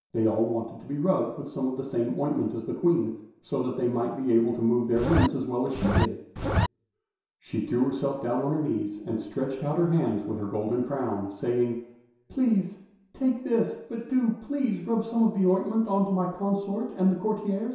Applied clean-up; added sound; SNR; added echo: none; Zipper (clothing); -3 dB; reverberation time 0.7 s.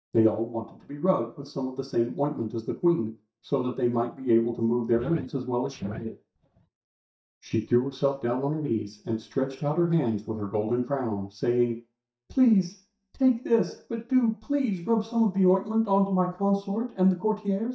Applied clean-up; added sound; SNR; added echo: neural mask model DeepFilterNet 3.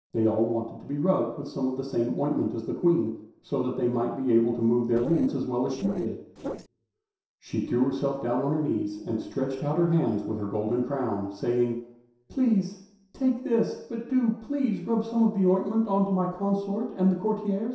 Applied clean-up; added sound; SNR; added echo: neural separator model SepFormer DNS4.